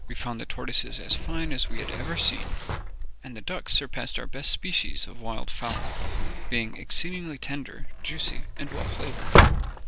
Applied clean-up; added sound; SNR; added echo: none; Sliding door; 2 dB; none.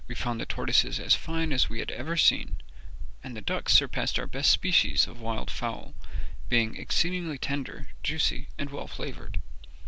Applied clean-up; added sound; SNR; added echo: none; none; none; none.